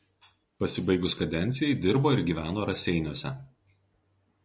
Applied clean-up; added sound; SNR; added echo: none; none; none; none.